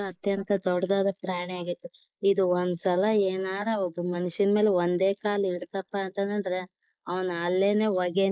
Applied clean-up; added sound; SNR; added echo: neural mask model Resemble Enhance denoiser.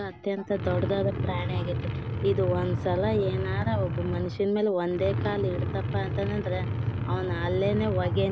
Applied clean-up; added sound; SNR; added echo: none; Truck; 1 dB; none.